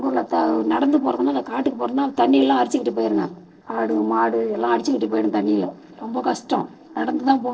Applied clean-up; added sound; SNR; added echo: neural separator model SepFormer DNS4.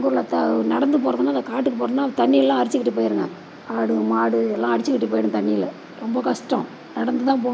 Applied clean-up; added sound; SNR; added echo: none; none; none; none.